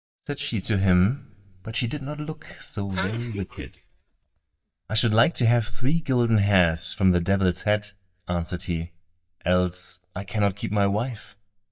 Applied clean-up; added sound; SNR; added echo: neural mask model DeepFilterNet 3.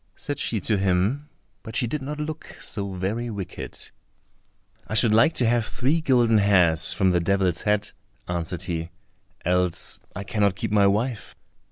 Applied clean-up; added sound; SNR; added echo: none; none; none; none.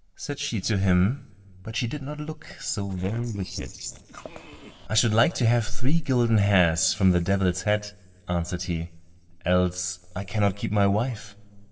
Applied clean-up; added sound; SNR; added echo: neural separator model SepFormer DNS4.